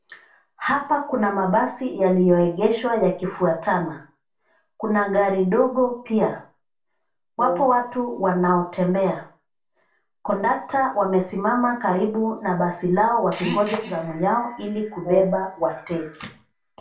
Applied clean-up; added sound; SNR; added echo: none; Brass instrument; 9 dB; reverberation time 0.3 s.